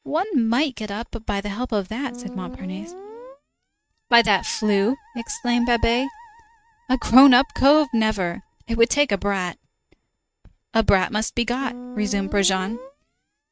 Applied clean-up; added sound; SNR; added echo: neural mask model RNNoise.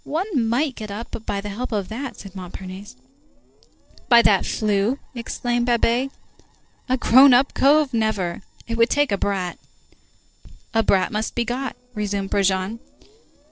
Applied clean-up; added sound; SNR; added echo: neural separator model SepFormer DNS4.